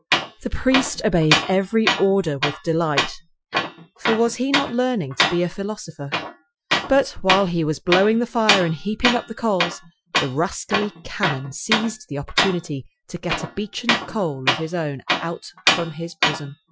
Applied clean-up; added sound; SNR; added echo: classical method Wiener filter.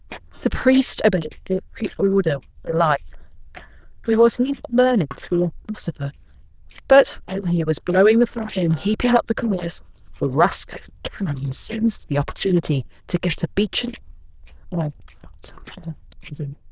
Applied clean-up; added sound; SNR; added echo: neural diffusion model UNIVERSE++.